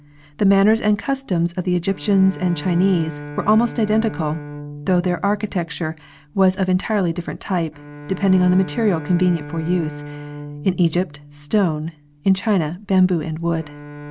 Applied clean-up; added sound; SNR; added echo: none; Bowed string instrument; 15 dB; none.